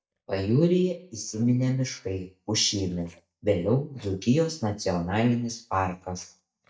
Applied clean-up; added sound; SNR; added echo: neural mask model DeepFilterNet 3.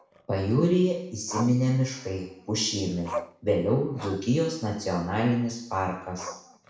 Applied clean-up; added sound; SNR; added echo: none; Growling; 15 dB; reverberation time 0.6 s.